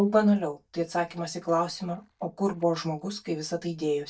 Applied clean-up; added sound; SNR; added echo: neural mask model DeepFilterNet 3.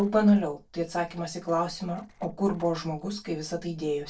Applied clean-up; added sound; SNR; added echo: neural separator model SepFormer DNS4.